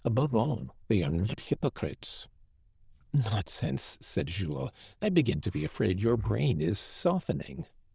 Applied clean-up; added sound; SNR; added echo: neural diffusion model UNIVERSE++.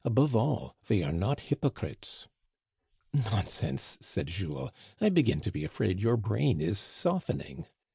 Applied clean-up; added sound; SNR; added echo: none; none; none; none.